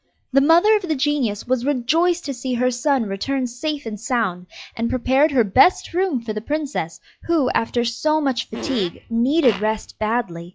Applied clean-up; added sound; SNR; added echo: classical method log-MMSE.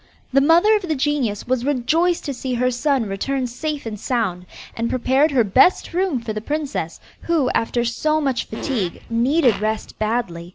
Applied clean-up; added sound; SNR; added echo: none; Fart; 12 dB; none.